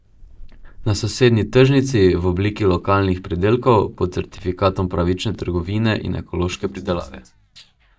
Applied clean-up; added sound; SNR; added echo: neural mask model DeepFilterNet 3.